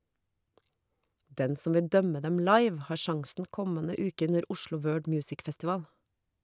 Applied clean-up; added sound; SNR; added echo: none; none; none; none.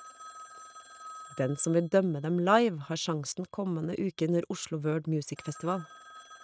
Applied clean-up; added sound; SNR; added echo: neural mask model RNNoise.